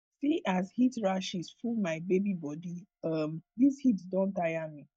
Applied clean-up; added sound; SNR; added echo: neural mask model DeepFilterNet 3.